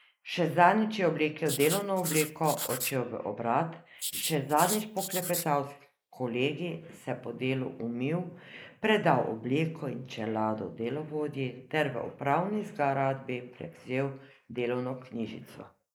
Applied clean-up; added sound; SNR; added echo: neural mask model Resemble Enhance denoiser.